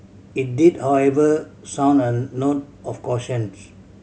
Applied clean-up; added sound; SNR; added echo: none; none; none; none.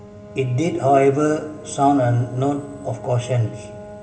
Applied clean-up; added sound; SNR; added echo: none; Brass instrument; 19 dB; reverberation time 2.6 s.